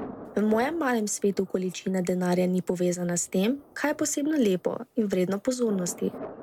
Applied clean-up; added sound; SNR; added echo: none; Thunder; 18 dB; none.